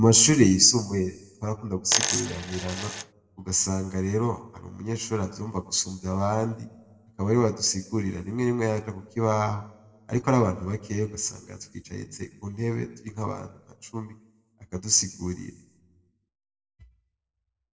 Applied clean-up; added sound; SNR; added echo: none; Coin (dropping); 2 dB; reverberation time 0.7 s.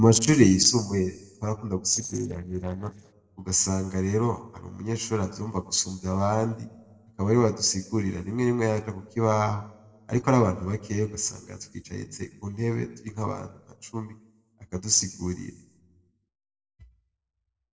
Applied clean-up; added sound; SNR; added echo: neural separator model SepFormer DNS4.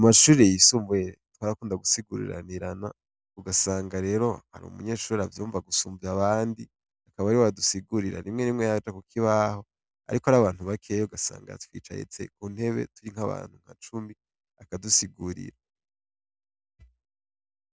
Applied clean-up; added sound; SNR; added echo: none; none; none; none.